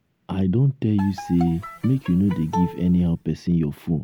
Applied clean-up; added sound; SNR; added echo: none; Bowed string instrument; 14 dB; none.